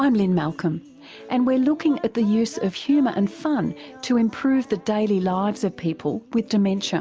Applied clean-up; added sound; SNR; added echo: none; none; none; none.